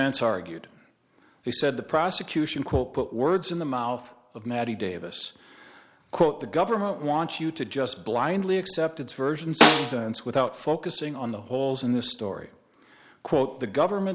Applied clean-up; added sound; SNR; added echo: none; Snare drum; -4 dB; none.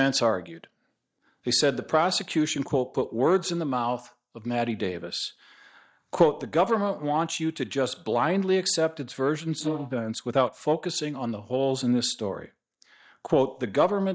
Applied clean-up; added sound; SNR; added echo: neural mask model DeepFilterNet 3.